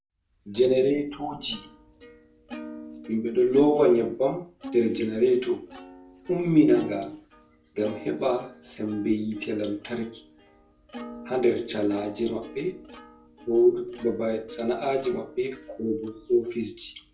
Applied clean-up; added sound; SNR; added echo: none; Plucked string instrument; 18 dB; reverberation time 0.2 s.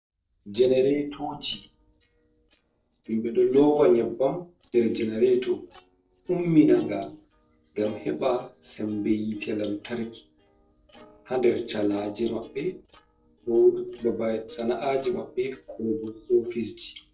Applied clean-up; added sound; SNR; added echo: neural separator model SepFormer DNS4.